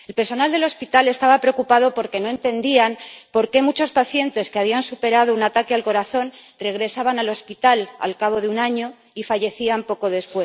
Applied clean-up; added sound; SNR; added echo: none; none; none; none.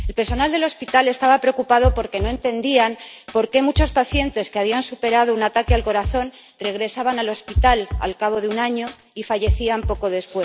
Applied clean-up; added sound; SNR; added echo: none; Drum kit; 7 dB; none.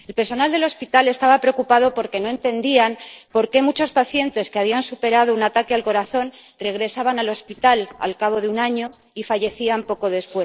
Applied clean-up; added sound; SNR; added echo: neural separator model SepFormer DNS4.